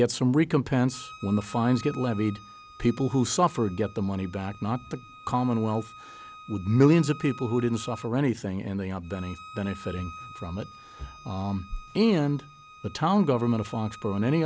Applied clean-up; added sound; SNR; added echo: none; Bowed string instrument; 20 dB; none.